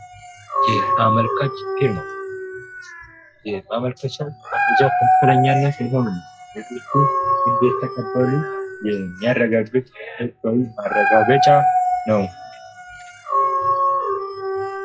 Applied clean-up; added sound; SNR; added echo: classical method log-MMSE.